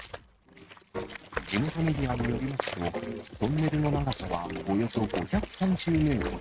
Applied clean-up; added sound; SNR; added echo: neural mask model RNNoise.